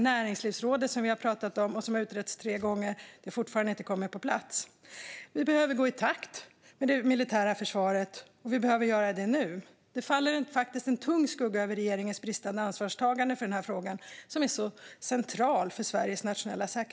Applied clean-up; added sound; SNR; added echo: none; none; none; none.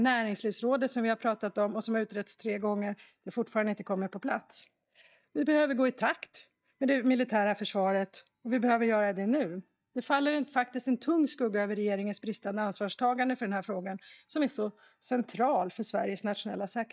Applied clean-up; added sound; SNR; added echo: neural mask model DeepFilterNet 3.